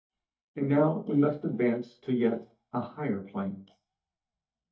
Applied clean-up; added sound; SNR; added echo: neural mask model DeepFilterNet 3.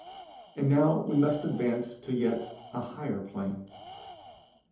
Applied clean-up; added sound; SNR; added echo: none; Tools; 20 dB; reverberation time 0.6 s.